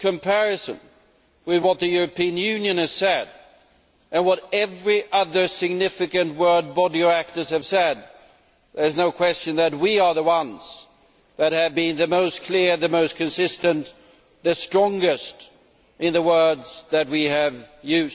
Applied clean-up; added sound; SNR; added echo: none; none; none; none.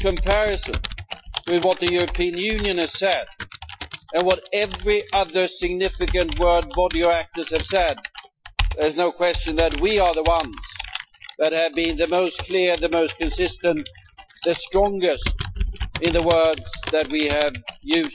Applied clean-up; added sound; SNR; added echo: classical method Wiener filter.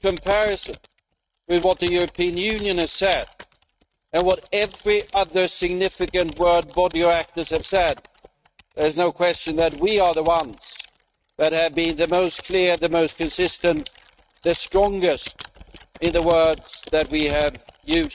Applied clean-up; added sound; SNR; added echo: neural mask model RNNoise.